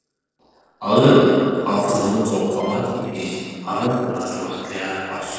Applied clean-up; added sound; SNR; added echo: neural separator model SepFormer DNS4.